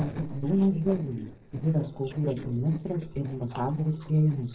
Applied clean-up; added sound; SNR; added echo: neural separator model SepFormer DNS4.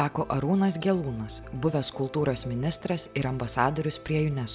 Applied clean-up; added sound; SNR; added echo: none; none; none; none.